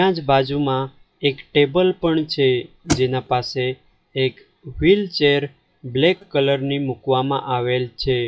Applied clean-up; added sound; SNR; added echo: classical method WPE with log-MMSE.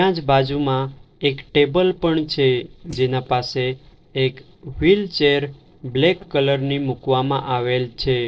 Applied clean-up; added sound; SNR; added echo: neural separator model SepFormer DNS4.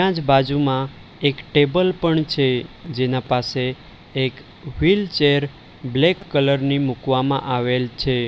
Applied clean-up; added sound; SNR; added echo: none; none; none; none.